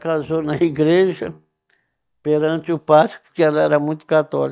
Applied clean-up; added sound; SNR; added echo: neural mask model DeepFilterNet 3.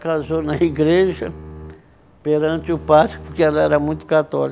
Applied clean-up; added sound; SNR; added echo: none; Bowed string instrument; 17 dB; none.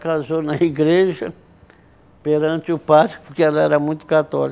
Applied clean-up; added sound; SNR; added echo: none; none; none; none.